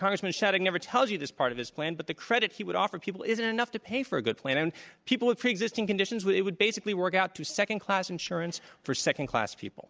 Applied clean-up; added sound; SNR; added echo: none; none; none; none.